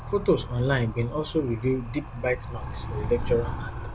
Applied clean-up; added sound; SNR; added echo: none; Animal; 6 dB; none.